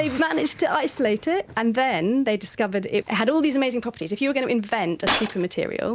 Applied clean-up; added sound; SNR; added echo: none; Shatter; 3 dB; none.